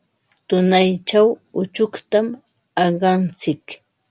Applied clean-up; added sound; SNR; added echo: none; none; none; none.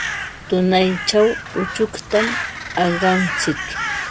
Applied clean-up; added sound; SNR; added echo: none; Crow; 6 dB; none.